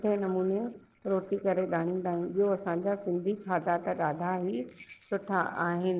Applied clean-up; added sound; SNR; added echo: neural separator model SepFormer DNS4.